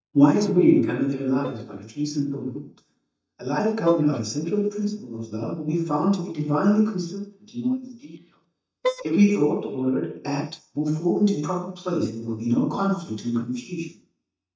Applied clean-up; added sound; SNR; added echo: neural mask model DeepFilterNet 3.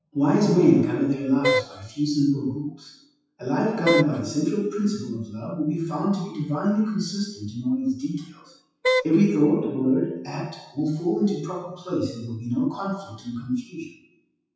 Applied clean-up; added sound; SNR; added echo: classical method WPE with log-MMSE.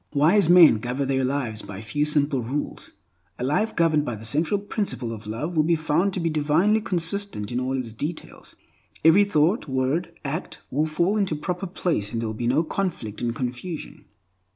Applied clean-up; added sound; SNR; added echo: none; none; none; none.